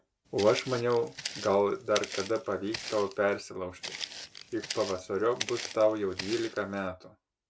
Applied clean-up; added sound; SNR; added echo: none; Walk, footsteps; 11 dB; none.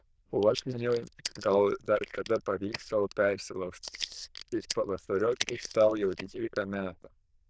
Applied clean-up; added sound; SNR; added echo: neural diffusion model UNIVERSE++.